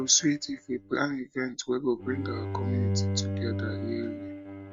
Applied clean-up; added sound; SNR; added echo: neural mask model RNNoise.